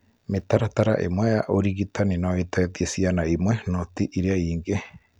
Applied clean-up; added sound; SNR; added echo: none; none; none; none.